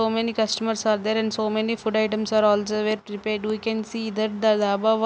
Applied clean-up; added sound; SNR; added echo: none; none; none; none.